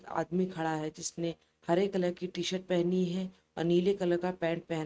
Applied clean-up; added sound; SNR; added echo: neural mask model RNNoise.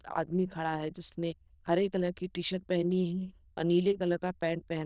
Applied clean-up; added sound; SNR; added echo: neural diffusion model UNIVERSE++.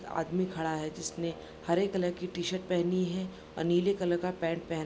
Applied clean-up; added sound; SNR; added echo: none; Brass instrument; 20 dB; none.